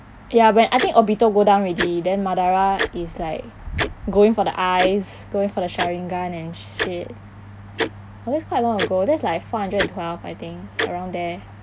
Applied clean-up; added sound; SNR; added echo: none; Tick-tock; 10 dB; none.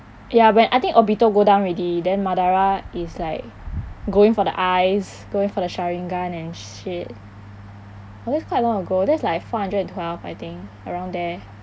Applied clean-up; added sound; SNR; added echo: none; none; none; none.